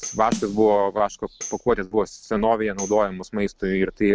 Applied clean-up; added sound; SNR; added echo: none; Snare drum + Tambourine; 15 dB; none.